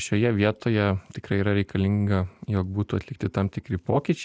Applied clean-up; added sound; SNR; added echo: none; none; none; none.